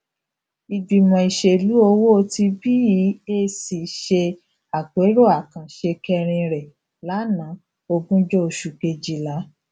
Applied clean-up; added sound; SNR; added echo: none; none; none; none.